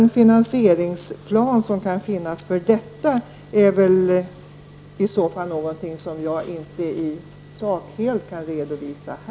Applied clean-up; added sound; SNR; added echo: none; none; none; none.